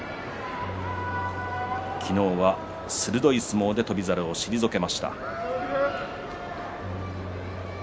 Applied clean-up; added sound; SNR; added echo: none; Bass guitar; 13 dB; none.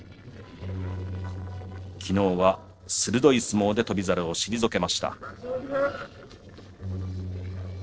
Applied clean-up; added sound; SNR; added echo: neural separator model SepFormer DNS4.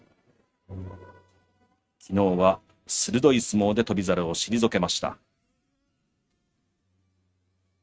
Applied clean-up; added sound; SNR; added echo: neural mask model RNNoise.